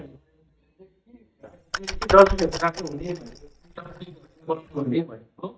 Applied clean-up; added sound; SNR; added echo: neural mask model DeepFilterNet 3.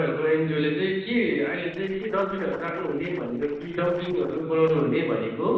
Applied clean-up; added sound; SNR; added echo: neural separator model SepFormer DNS4.